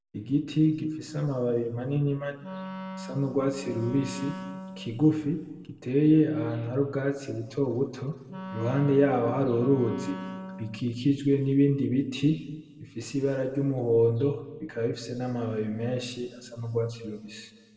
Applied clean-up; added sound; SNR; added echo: none; Wind instrument, woodwind instrument; 13 dB; reverberation time 1.6 s.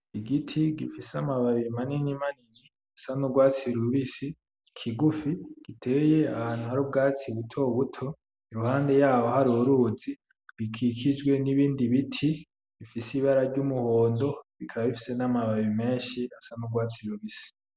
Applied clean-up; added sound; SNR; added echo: none; none; none; none.